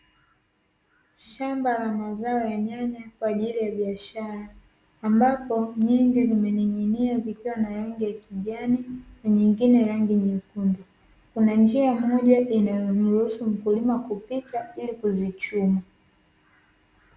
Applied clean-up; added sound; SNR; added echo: none; none; none; none.